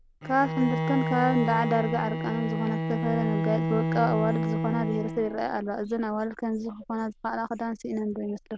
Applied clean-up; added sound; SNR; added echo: none; Bowed string instrument; 2 dB; none.